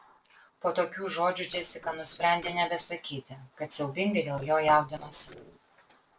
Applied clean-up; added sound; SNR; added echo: neural separator model SepFormer DNS4.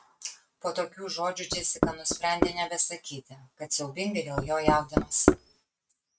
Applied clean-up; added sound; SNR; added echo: neural mask model RNNoise.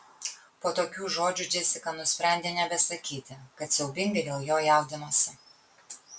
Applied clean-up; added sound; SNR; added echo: none; none; none; none.